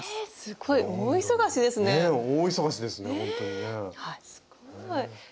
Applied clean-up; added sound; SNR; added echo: none; none; none; none.